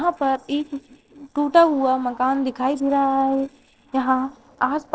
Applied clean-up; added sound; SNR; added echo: neural separator model SepFormer DNS4.